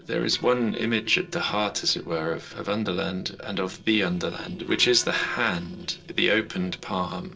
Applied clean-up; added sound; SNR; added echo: neural separator model SepFormer DNS4.